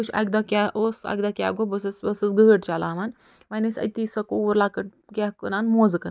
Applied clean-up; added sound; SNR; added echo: none; none; none; none.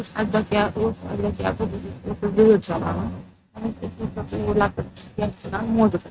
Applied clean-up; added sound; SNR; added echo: neural mask model RNNoise.